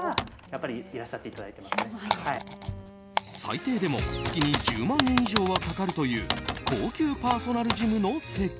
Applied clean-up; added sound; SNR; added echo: none; Typing; 2 dB; none.